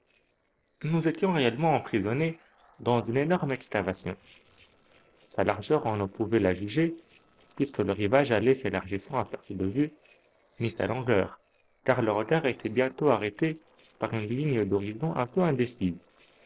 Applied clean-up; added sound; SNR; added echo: neural separator model SepFormer DNS4.